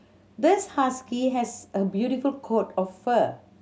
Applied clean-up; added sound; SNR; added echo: none; none; none; none.